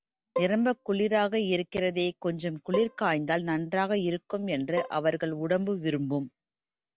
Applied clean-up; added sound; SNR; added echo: none; Bowed string instrument; 12 dB; none.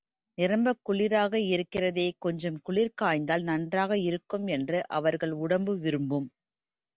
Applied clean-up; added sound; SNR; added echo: none; none; none; none.